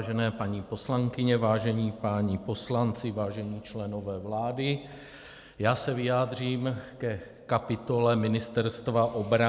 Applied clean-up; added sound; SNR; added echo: none; none; none; none.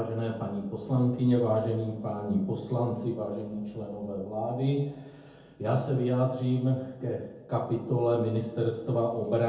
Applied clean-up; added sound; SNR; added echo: none; none; none; reverberation time 0.7 s.